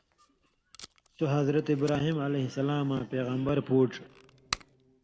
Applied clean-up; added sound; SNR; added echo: none; Packing tape, duct tape; 18 dB; reverberation time 0.7 s.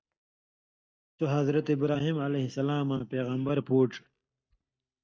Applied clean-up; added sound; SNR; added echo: neural mask model DeepFilterNet 3.